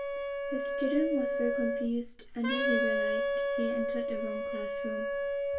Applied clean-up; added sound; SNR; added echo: none; Wind instrument, woodwind instrument; -3 dB; reverberation time 0.2 s.